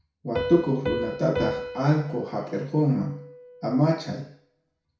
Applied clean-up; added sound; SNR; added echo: none; Piano; 9 dB; reverberation time 0.6 s.